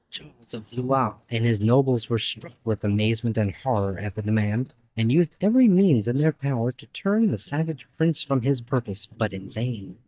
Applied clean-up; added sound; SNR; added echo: neural mask model DeepFilterNet 3.